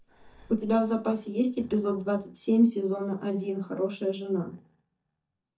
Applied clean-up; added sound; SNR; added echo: neural mask model DeepFilterNet 3.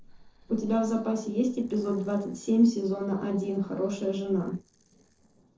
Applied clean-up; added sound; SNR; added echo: neural separator model SepFormer DNS4.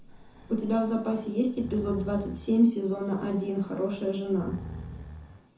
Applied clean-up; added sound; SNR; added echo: none; Breathing; 15 dB; reverberation time 0.6 s.